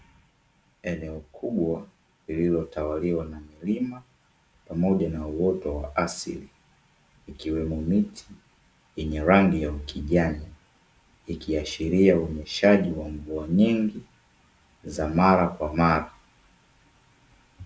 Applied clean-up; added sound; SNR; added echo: none; none; none; none.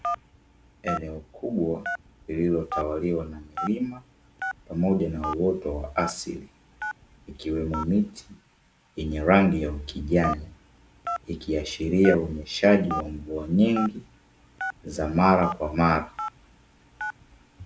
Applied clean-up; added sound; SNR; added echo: none; Telephone; 11 dB; none.